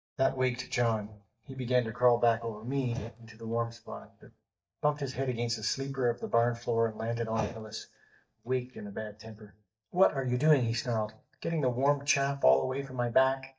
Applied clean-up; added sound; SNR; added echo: neural mask model DeepFilterNet 3.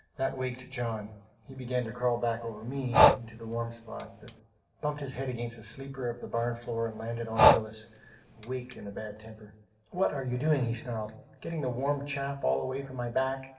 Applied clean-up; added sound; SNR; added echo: none; Breathing; -3 dB; reverberation time 0.7 s.